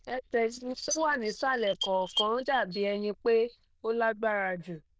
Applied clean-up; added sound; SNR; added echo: neural diffusion model UNIVERSE++.